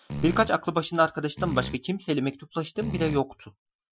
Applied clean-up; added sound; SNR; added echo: classical method Wiener filter.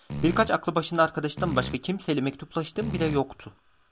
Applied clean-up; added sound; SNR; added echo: none; Fart; 8 dB; none.